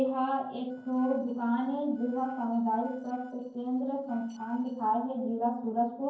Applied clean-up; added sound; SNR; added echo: neural separator model SepFormer DNS4.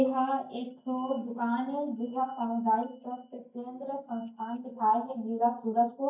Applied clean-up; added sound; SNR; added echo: neural mask model DeepFilterNet 3.